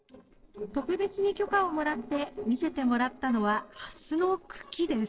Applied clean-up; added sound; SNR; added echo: neural separator model SepFormer DNS4.